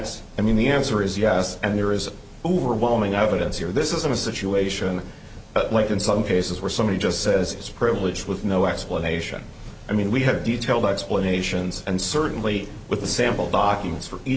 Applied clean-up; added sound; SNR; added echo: none; none; none; none.